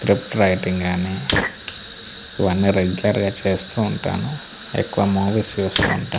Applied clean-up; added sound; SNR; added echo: none; Fire; 8 dB; none.